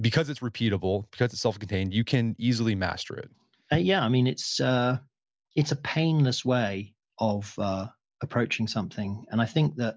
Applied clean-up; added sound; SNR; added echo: none; none; none; none.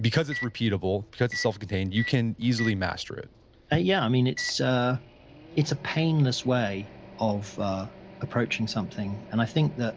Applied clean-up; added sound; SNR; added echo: none; Microwave oven; 15 dB; none.